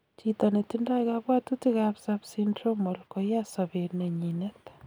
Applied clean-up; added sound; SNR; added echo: none; none; none; none.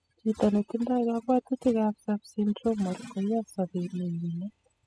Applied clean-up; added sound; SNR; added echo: classical method spectral subtraction.